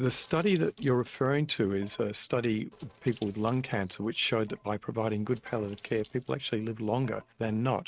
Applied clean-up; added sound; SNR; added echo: neural mask model RNNoise.